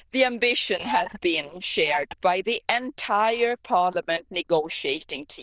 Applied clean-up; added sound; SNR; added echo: neural diffusion model UNIVERSE++.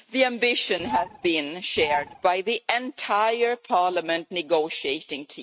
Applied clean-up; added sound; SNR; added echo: neural mask model RNNoise.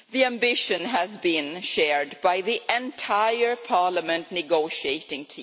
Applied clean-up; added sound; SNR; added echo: none; none; none; none.